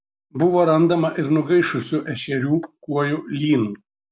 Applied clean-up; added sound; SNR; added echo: none; none; none; none.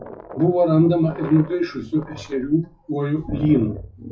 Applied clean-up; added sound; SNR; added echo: classical method WPE with log-MMSE.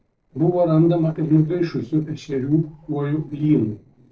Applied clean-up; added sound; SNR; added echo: neural separator model SepFormer DNS4.